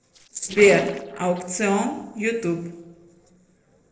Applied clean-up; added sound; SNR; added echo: neural separator model SepFormer DNS4.